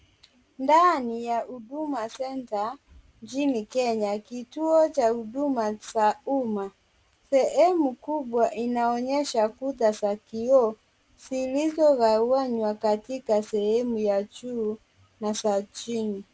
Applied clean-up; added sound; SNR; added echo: none; none; none; none.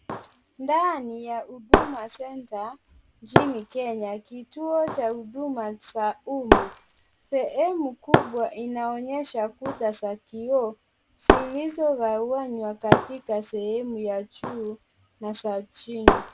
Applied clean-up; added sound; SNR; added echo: none; Shatter; -1 dB; none.